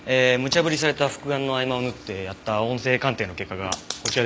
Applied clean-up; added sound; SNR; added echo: none; none; none; none.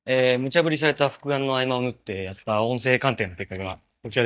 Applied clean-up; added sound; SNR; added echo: neural mask model DeepFilterNet 3.